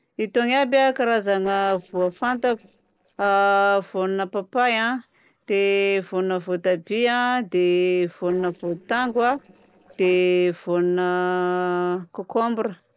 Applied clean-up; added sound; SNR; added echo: neural separator model SepFormer DNS4.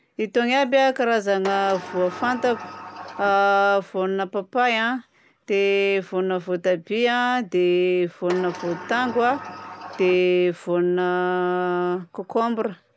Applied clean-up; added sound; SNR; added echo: none; Sliding door; 14 dB; none.